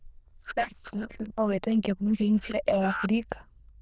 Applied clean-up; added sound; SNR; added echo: neural diffusion model UNIVERSE++.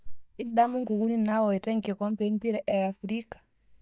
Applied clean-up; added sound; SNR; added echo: neural mask model DeepFilterNet 3.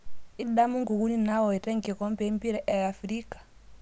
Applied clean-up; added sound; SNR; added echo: none; none; none; none.